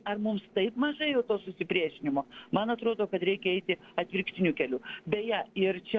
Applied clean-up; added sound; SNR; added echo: neural separator model SepFormer DNS4.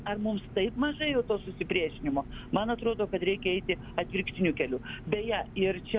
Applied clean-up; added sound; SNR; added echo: none; Engine; 13 dB; none.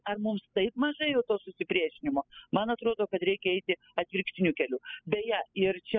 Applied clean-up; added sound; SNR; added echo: classical method spectral subtraction.